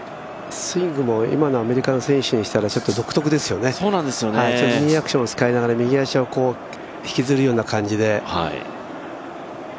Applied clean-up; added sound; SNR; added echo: none; Rattle (instrument) + Crowd; 16 dB; none.